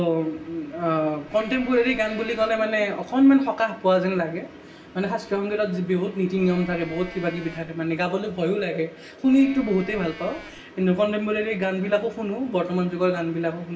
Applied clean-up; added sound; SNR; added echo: none; Livestock, farm animals, working animals; 17 dB; reverberation time 0.2 s.